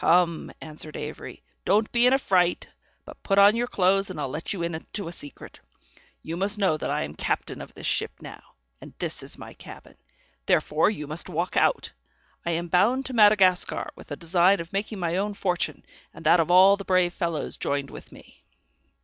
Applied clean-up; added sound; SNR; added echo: none; none; none; none.